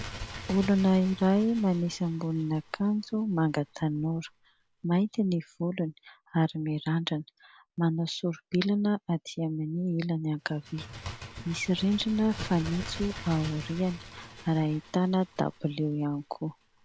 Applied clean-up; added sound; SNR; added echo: none; Bird; 16 dB; none.